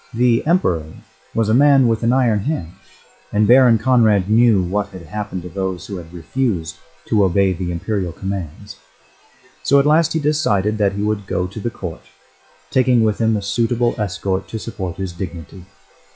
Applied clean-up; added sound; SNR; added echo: classical method log-MMSE.